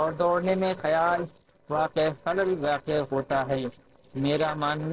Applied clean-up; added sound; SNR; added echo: neural separator model SepFormer DNS4.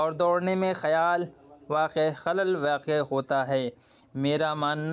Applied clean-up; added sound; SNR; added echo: none; none; none; none.